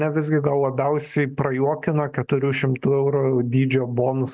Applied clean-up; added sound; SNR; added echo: none; none; none; none.